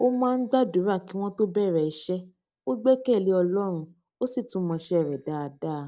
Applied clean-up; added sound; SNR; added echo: neural separator model SepFormer DNS4.